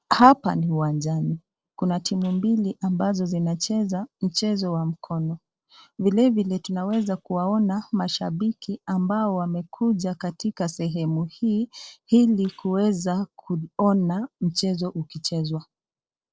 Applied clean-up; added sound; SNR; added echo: neural separator model SepFormer DNS4.